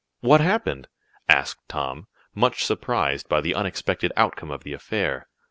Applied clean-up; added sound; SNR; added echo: none; none; none; none.